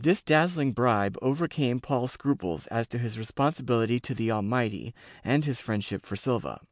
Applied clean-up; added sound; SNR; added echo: none; none; none; none.